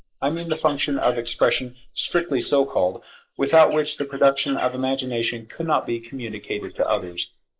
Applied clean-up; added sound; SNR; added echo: neural mask model Resemble Enhance denoiser.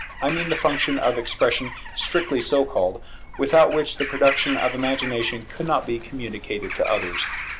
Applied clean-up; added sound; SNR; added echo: none; Bird vocalization, bird call, bird song / Crow; 9 dB; none.